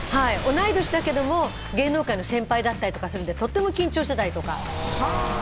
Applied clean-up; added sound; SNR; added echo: none; Waves, surf; 11 dB; none.